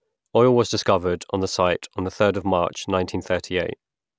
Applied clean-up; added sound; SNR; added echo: none; none; none; none.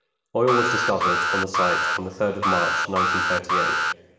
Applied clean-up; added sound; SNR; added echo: none; Alarm; -3 dB; reverberation time 1.4 s.